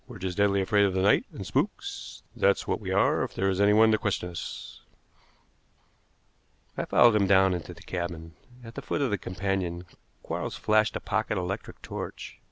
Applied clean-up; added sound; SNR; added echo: none; none; none; none.